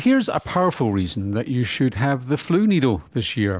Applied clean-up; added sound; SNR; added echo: neural mask model Resemble Enhance denoiser.